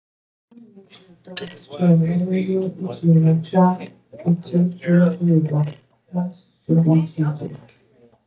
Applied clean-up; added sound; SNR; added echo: neural mask model DeepFilterNet 3.